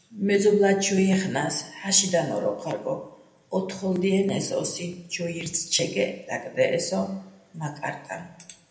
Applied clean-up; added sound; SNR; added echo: none; none; none; reverberation time 0.8 s.